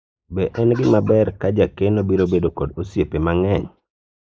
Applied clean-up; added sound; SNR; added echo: neural mask model Resemble Enhance denoiser.